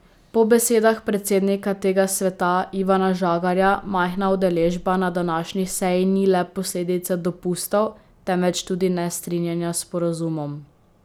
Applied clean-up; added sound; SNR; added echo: none; none; none; none.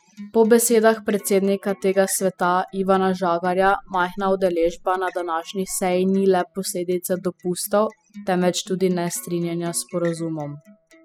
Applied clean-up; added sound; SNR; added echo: classical method spectral subtraction.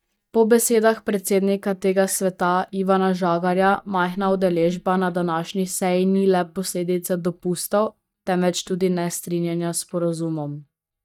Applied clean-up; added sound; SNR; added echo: neural mask model DeepFilterNet 3.